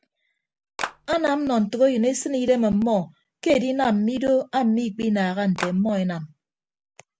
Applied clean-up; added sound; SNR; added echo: none; Clapping; 8 dB; none.